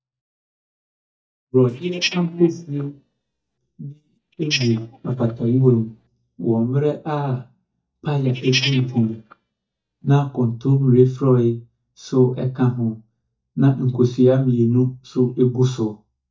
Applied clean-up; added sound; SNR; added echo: neural mask model DeepFilterNet 3.